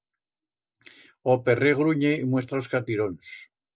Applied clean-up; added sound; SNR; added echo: none; none; none; none.